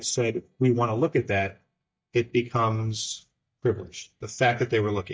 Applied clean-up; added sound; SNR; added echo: neural mask model DeepFilterNet 3.